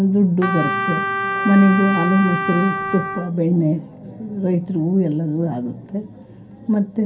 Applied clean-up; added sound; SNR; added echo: none; Trumpet; 4 dB; reverberation time 0.3 s.